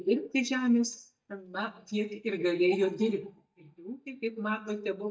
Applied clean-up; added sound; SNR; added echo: neural mask model DeepFilterNet 3.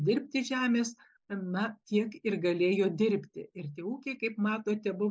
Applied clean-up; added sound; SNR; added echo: none; none; none; none.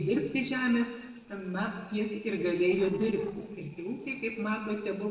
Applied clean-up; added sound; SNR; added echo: neural separator model SepFormer DNS4.